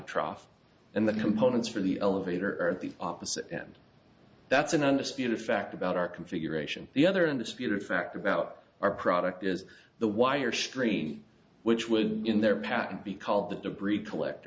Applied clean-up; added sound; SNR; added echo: none; none; none; none.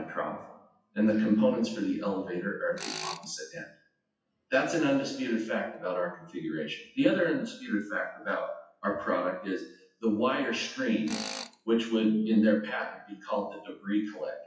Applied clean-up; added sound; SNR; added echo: classical method WPE with log-MMSE.